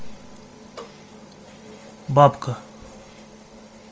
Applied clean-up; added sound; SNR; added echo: none; none; none; none.